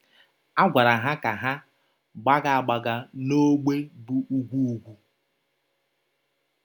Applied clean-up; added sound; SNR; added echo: none; none; none; none.